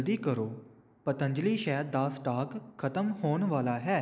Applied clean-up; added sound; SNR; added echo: none; none; none; none.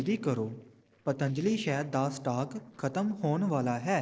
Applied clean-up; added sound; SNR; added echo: neural separator model SepFormer DNS4.